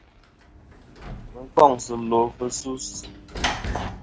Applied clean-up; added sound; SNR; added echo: none; Sliding door / Slam; 9 dB; none.